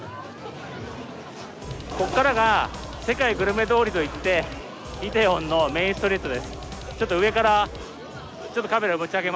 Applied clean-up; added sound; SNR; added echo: none; Drum kit; 13 dB; none.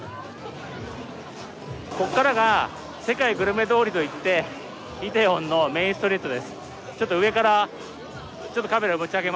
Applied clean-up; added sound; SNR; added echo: none; none; none; none.